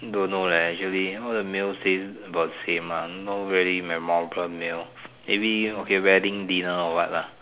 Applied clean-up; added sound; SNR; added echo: none; none; none; none.